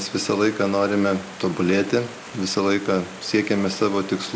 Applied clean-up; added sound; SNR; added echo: none; Stream; 17 dB; none.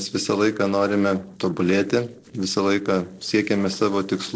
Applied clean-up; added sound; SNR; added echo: neural separator model SepFormer DNS4.